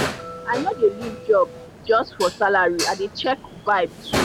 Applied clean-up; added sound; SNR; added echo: none; Dishes, pots, and pans; 8 dB; none.